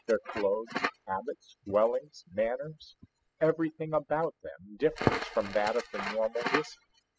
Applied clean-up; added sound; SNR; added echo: classical method spectral subtraction.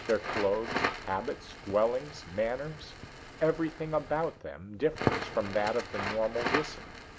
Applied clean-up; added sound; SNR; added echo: none; Crackle; 5 dB; none.